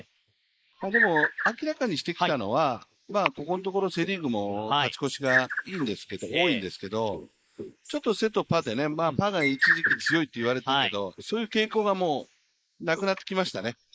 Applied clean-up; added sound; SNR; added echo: neural mask model Resemble Enhance denoiser.